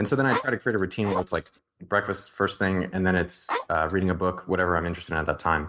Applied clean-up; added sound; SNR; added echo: neural mask model RNNoise.